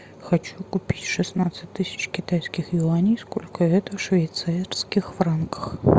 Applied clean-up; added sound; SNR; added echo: none; none; none; none.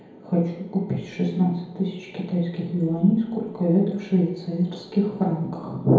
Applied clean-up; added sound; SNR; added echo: none; none; none; reverberation time 2.0 s.